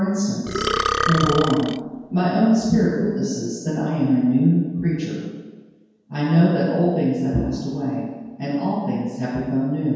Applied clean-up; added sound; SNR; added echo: none; Burping, eructation; 3 dB; reverberation time 1.2 s.